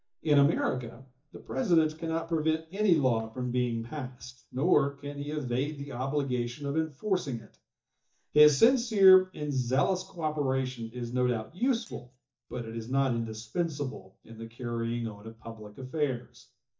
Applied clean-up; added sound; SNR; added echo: neural mask model DeepFilterNet 3.